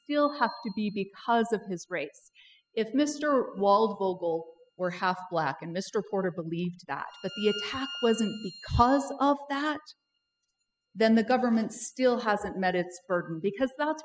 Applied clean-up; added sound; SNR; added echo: classical method spectral subtraction.